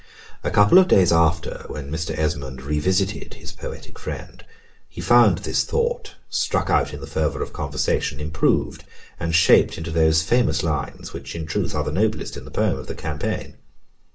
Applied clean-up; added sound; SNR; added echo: none; none; none; reverberation time 0.3 s.